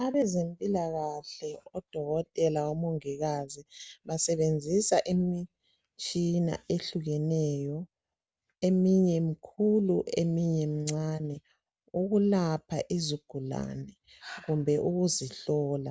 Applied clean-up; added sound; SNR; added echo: none; none; none; none.